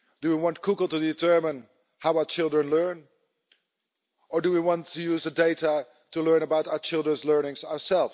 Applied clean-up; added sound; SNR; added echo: none; none; none; none.